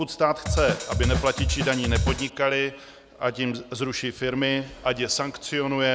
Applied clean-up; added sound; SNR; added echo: none; Drum kit; 0 dB; none.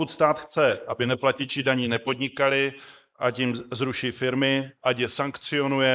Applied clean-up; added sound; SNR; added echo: neural mask model Resemble Enhance denoiser.